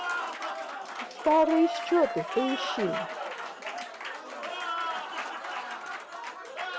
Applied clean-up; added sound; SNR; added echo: none; Applause; 3 dB; none.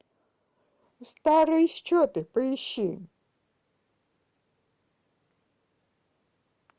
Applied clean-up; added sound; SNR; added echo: none; none; none; none.